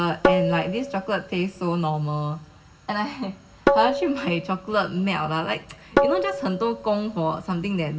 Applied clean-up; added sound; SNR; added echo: none; Tabla; 0 dB; reverberation time 1.1 s.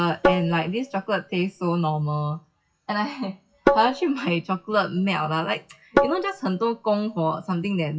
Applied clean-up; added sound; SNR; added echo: classical method WPE with log-MMSE.